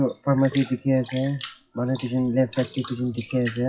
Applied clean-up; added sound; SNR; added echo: classical method WPE with log-MMSE.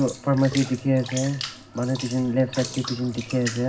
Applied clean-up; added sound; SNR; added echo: none; Bathtub (filling or washing) / Water; 13 dB; reverberation time 0.4 s.